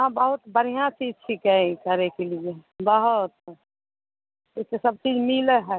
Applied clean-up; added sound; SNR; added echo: none; none; none; none.